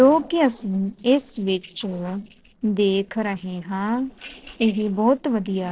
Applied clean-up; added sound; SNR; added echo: neural separator model SepFormer DNS4.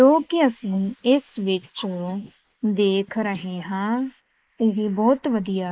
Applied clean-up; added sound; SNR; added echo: neural mask model Resemble Enhance denoiser.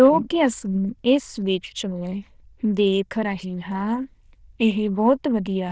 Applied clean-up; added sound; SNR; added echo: neural diffusion model UNIVERSE++.